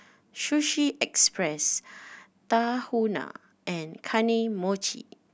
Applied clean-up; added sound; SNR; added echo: none; none; none; none.